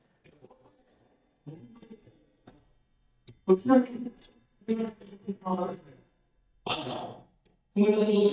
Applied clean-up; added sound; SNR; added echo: neural mask model DeepFilterNet 3.